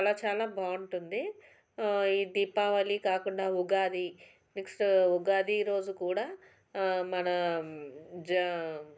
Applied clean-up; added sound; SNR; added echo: none; none; none; none.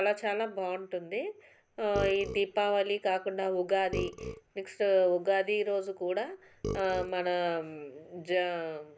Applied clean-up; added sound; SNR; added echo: none; Burping, eructation; 11 dB; none.